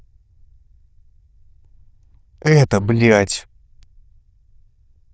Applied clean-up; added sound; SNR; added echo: neural diffusion model UNIVERSE++.